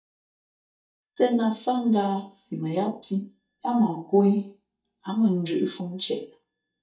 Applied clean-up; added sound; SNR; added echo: neural mask model DeepFilterNet 3.